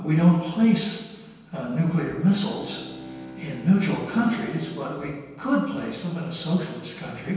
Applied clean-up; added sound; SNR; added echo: none; Bowed string instrument; 19 dB; reverberation time 1.2 s.